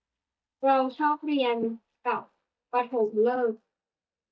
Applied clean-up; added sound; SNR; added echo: neural mask model DeepFilterNet 3.